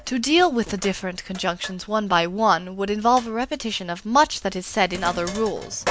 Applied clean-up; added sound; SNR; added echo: none; Sink (filling or washing); 14 dB; none.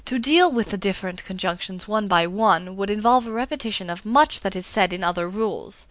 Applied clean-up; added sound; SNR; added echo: none; none; none; none.